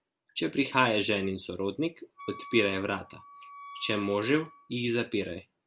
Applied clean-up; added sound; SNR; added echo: none; Wind instrument, woodwind instrument; 16 dB; none.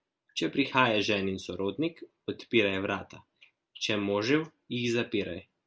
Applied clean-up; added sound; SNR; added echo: none; none; none; none.